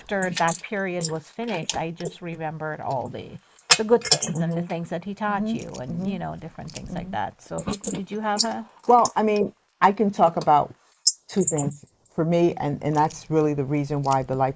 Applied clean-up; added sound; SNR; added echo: neural mask model Resemble Enhance denoiser.